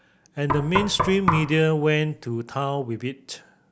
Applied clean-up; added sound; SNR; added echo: none; Knock; 3 dB; none.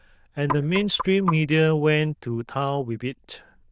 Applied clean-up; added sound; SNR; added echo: neural diffusion model UNIVERSE++.